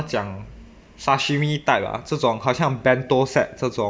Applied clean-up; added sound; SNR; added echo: none; none; none; none.